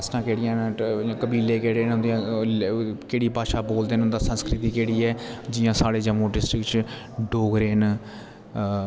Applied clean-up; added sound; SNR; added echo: none; none; none; none.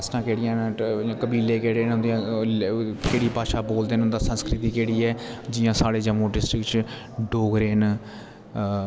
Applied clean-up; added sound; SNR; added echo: none; Boom; 10 dB; none.